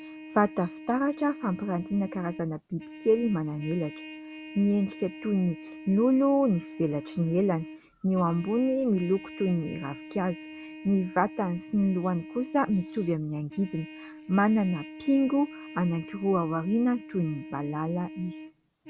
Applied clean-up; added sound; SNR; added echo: none; Trumpet; 15 dB; none.